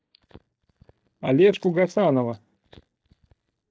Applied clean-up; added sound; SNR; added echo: neural mask model DeepFilterNet 3.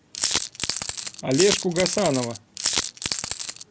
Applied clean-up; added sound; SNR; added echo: none; Coin (dropping); 1 dB; none.